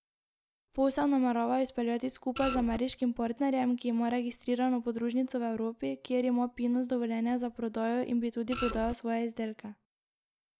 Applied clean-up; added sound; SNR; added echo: none; Printer; 5 dB; none.